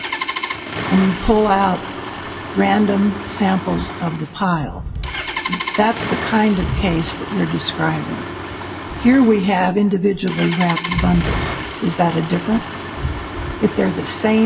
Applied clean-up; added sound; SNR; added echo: none; Engine starting; 9 dB; reverberation time 0.3 s.